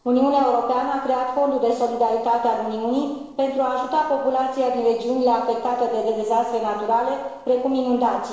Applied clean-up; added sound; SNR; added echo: neural separator model SepFormer DNS4.